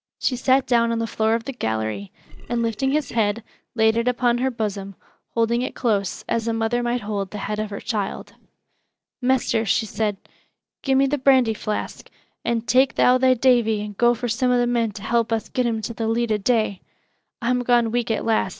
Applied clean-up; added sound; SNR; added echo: neural separator model SepFormer DNS4.